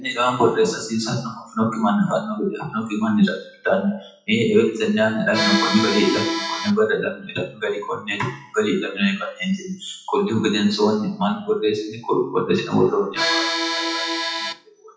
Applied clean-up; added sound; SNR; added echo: classical method WPE with log-MMSE.